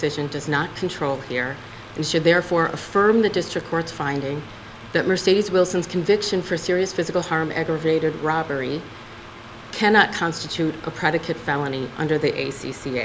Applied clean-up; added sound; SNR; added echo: none; Mechanical fan; 17 dB; none.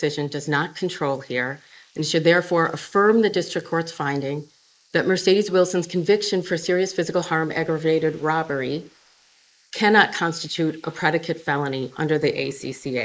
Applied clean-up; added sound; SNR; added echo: neural mask model Resemble Enhance denoiser.